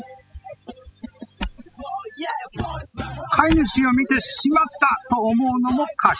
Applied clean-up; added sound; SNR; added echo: classical method spectral subtraction.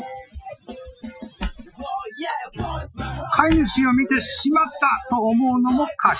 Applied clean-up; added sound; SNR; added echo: classical method Wiener filter.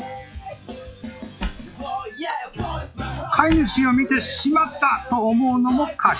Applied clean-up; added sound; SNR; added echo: classical method log-MMSE.